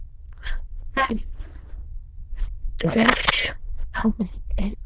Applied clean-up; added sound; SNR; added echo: neural diffusion model UNIVERSE++.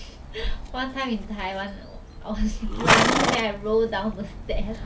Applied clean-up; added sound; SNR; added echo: none; Livestock, farm animals, working animals; -1 dB; none.